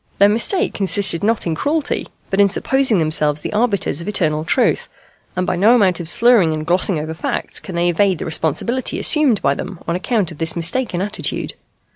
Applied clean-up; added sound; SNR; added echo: none; none; none; none.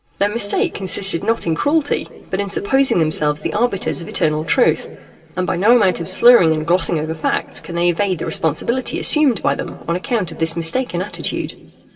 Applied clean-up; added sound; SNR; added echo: none; none; none; reverberation time 2.8 s.